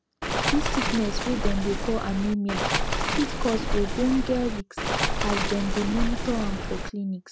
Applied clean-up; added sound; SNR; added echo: none; Waves, surf; -2 dB; none.